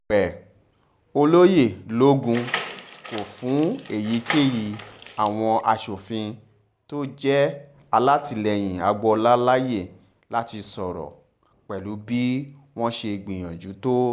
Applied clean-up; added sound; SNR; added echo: none; Door; 11 dB; none.